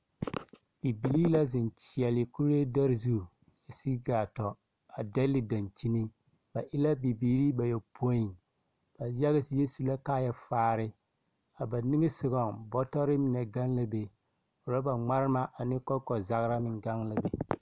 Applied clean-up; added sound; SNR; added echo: none; none; none; none.